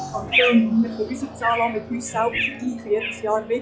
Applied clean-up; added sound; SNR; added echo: classical method log-MMSE.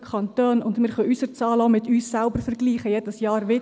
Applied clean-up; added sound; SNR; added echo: none; none; none; none.